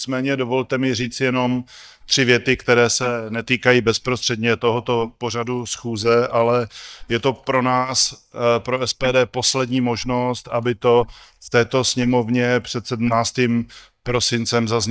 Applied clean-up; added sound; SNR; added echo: neural mask model DeepFilterNet 3.